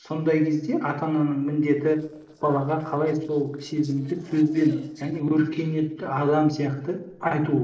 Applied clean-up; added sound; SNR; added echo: neural separator model SepFormer DNS4.